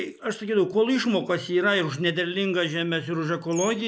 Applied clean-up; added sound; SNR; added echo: neural mask model Resemble Enhance denoiser.